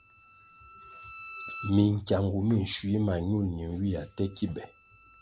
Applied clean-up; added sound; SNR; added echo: none; Bowed string instrument; 19 dB; none.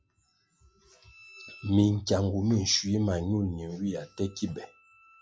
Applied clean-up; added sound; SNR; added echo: classical method log-MMSE.